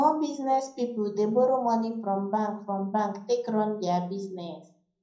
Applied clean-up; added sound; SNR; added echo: none; none; none; reverberation time 0.5 s.